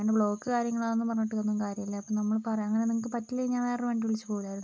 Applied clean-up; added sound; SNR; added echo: none; none; none; none.